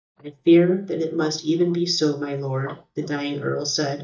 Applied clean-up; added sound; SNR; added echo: neural mask model DeepFilterNet 3.